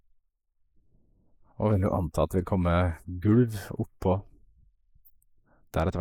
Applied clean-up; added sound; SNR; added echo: neural mask model Resemble Enhance denoiser.